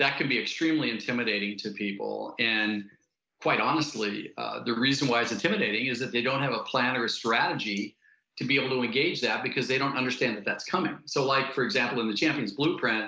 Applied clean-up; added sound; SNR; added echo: none; none; none; none.